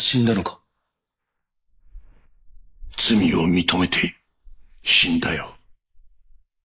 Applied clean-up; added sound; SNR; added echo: neural mask model Resemble Enhance denoiser.